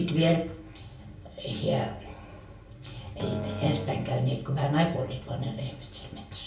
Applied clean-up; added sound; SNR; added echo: none; Musical instrument; 10 dB; reverberation time 0.2 s.